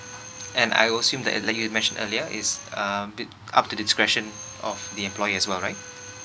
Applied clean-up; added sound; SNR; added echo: none; Drill; 15 dB; none.